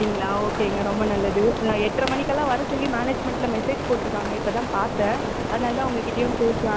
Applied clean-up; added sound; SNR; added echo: none; Rain; 2 dB; none.